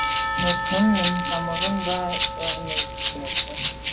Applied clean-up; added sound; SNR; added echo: none; Rattle (instrument) + Church bell / Percussion; -4 dB; none.